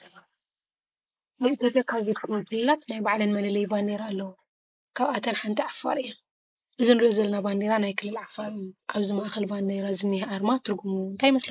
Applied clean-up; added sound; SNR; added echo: neural mask model Resemble Enhance denoiser.